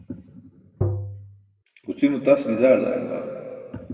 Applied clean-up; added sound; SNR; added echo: none; Tap; 4 dB; reverberation time 2.3 s.